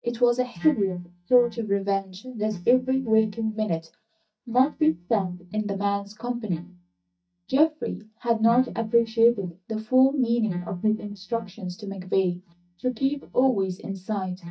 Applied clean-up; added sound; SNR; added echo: neural mask model DeepFilterNet 3.